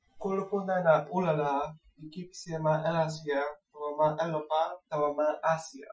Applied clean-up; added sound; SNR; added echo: classical method Wiener filter.